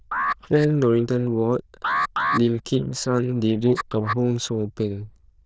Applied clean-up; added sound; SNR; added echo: neural diffusion model UNIVERSE++.